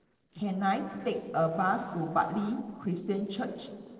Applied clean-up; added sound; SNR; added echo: neural separator model SepFormer DNS4.